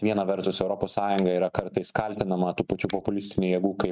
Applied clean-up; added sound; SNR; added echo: neural mask model RNNoise.